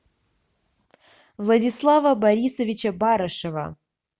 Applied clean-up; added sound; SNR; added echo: none; none; none; none.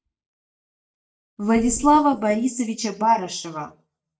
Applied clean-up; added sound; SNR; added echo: neural mask model DeepFilterNet 3.